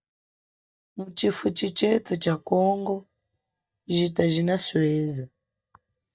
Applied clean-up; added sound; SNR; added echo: neural mask model DeepFilterNet 3.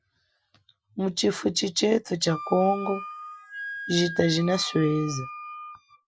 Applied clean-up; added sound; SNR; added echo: classical method Wiener filter.